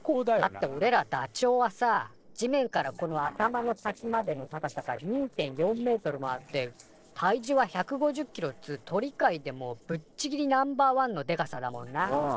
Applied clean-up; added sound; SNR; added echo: neural separator model SepFormer DNS4.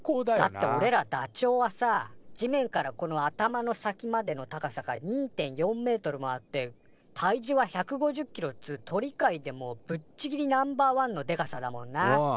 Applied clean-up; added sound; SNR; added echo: none; none; none; none.